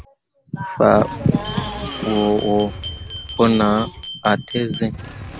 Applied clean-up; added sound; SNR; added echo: none; Glass + Motorcycle / Accelerating, revving, vroom; 13 dB; none.